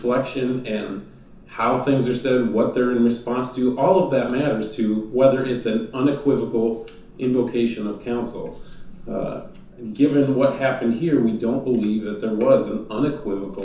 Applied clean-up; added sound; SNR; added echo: none; none; none; reverberation time 0.9 s.